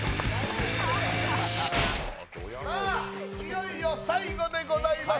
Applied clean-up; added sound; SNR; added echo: none; Bowed string instrument; 12 dB; none.